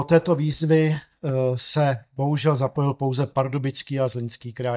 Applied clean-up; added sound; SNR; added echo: neural mask model DeepFilterNet 3.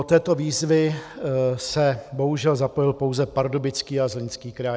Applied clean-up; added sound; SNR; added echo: none; none; none; none.